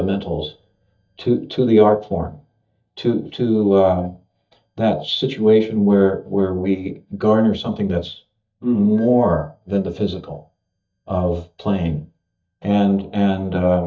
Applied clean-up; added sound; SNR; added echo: neural mask model DeepFilterNet 3.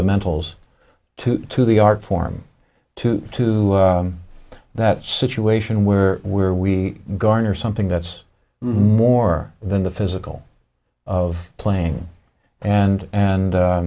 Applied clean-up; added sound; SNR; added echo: none; none; none; none.